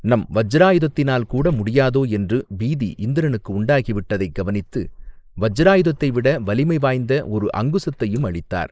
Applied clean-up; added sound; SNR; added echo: neural mask model Resemble Enhance denoiser.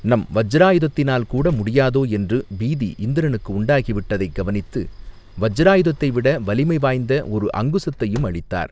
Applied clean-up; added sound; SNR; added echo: none; Sliding door; 17 dB; none.